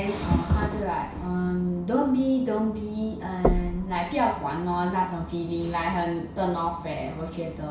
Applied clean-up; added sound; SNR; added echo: none; Knock; 5 dB; reverberation time 0.6 s.